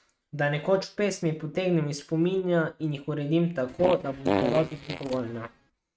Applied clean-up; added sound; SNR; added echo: neural mask model RNNoise.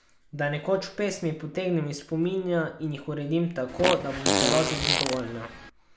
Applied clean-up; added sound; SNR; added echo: none; Fart; -1 dB; none.